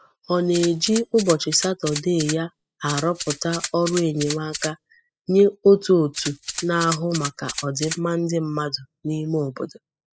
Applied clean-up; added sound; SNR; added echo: classical method spectral subtraction.